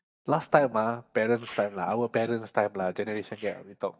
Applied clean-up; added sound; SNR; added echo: neural mask model DeepFilterNet 3.